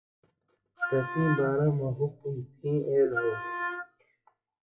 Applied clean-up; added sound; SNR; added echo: classical method WPE with log-MMSE.